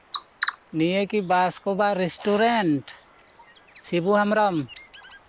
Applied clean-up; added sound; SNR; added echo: none; Bird vocalization, bird call, bird song; 12 dB; none.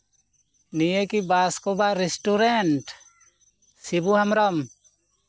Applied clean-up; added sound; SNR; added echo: none; none; none; none.